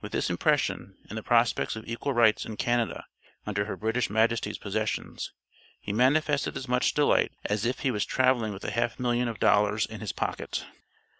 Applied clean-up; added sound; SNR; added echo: none; none; none; none.